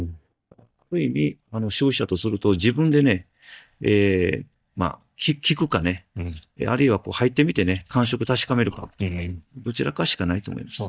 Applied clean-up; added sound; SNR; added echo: neural mask model DeepFilterNet 3.